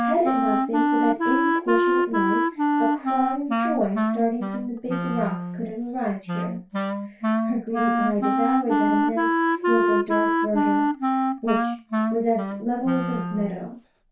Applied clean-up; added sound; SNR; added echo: none; Wind instrument, woodwind instrument; -4 dB; reverberation time 0.2 s.